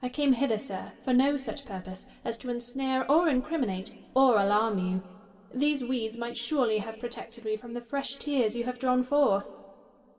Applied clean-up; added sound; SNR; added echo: none; none; none; reverberation time 2.8 s.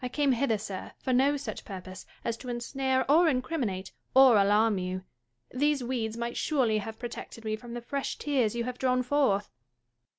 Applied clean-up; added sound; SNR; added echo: none; none; none; none.